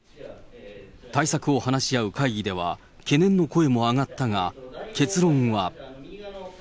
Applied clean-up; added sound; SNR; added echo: none; none; none; none.